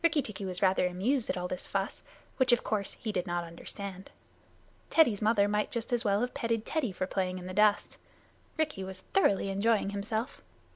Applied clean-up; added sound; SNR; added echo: none; none; none; none.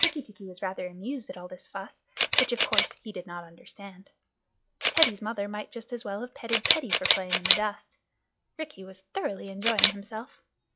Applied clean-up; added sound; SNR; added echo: classical method log-MMSE.